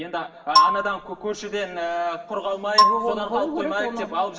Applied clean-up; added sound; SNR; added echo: none; Marimba, xylophone; -3 dB; reverberation time 2.5 s.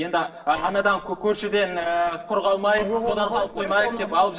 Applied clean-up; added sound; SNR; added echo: neural separator model SepFormer DNS4.